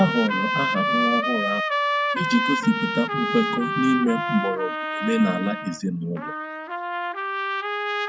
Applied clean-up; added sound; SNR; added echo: none; Trumpet; 1 dB; none.